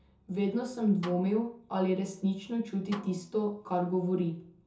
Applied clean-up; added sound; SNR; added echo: none; Snare drum; 20 dB; reverberation time 0.5 s.